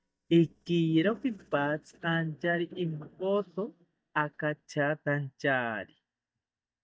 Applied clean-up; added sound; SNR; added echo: neural mask model DeepFilterNet 3.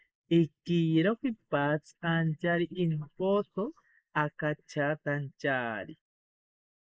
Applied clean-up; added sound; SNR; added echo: neural mask model Resemble Enhance denoiser.